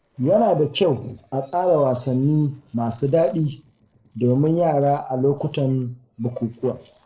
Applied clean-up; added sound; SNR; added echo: neural separator model SepFormer DNS4.